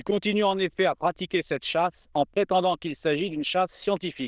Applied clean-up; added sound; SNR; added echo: neural diffusion model UNIVERSE++.